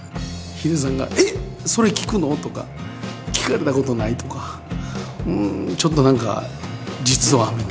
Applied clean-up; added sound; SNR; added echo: none; none; none; none.